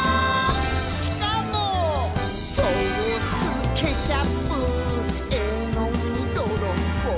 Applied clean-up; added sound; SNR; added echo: none; Guitar; 16 dB; none.